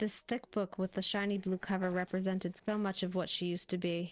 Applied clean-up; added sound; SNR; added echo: neural separator model SepFormer DNS4.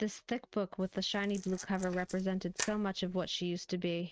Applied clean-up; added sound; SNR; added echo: neural mask model RNNoise.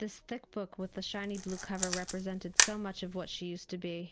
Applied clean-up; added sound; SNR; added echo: none; Camera; -4 dB; none.